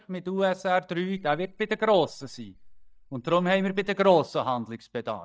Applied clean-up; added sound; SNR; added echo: neural mask model DeepFilterNet 3.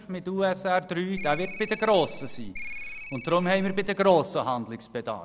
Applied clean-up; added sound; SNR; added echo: none; Ringtone; 8 dB; none.